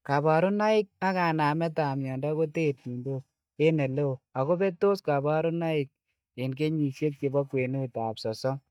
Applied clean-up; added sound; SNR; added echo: neural mask model DeepFilterNet 3.